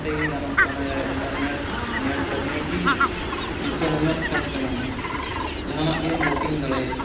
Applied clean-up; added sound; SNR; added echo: none; Fowl; -1 dB; reverberation time 0.9 s.